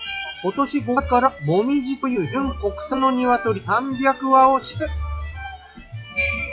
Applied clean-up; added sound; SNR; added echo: classical method log-MMSE.